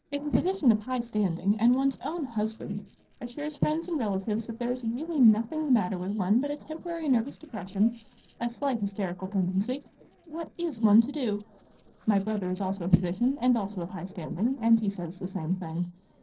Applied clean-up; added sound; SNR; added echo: neural separator model SepFormer DNS4.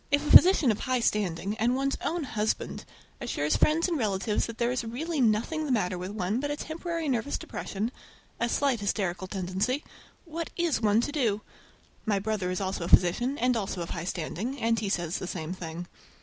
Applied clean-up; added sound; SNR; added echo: none; none; none; none.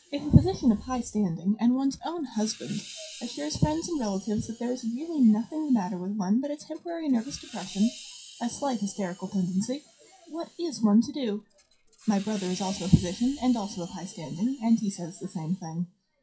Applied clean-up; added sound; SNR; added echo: classical method WPE with log-MMSE.